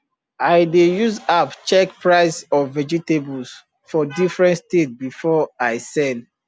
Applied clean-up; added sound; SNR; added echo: none; none; none; none.